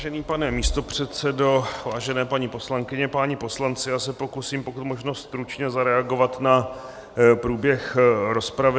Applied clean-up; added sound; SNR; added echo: none; none; none; none.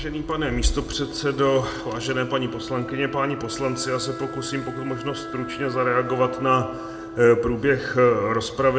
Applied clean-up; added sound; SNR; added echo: none; Wind instrument, woodwind instrument; 12 dB; reverberation time 1.0 s.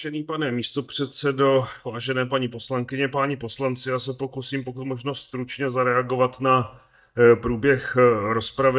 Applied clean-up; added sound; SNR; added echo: neural mask model DeepFilterNet 3.